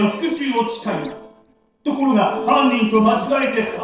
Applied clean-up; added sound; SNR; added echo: neural separator model SepFormer DNS4.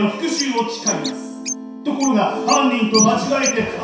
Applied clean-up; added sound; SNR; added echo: none; Bird; 8 dB; reverberation time 0.7 s.